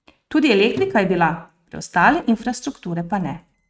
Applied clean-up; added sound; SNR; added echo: neural mask model RNNoise.